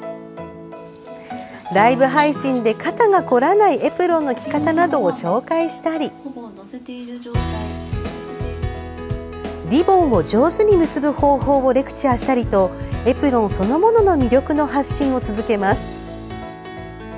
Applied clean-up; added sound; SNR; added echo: none; none; none; none.